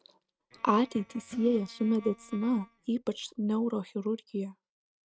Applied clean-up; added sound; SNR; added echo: neural mask model RNNoise.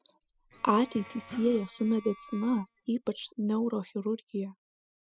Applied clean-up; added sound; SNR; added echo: classical method spectral subtraction.